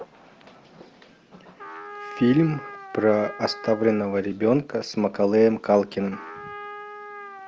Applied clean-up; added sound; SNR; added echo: none; Trumpet; 17 dB; none.